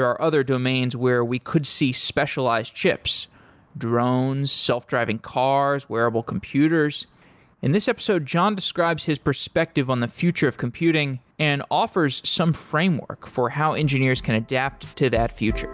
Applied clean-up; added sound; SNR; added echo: none; none; none; none.